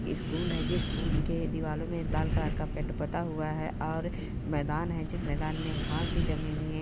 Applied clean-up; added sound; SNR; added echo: none; Wind; -2 dB; none.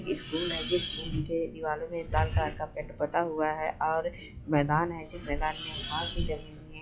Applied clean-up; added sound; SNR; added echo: classical method log-MMSE.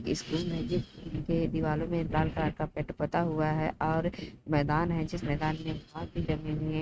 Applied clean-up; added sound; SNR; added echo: neural mask model RNNoise.